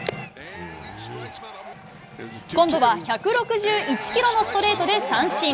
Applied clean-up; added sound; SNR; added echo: none; none; none; none.